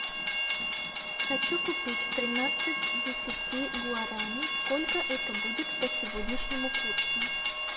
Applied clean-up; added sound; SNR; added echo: none; Train; -4 dB; reverberation time 1.2 s.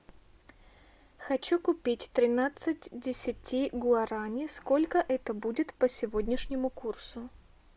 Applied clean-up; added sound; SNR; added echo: none; none; none; none.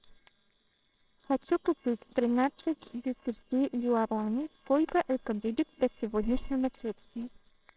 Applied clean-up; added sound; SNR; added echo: neural separator model SepFormer WHAMR!.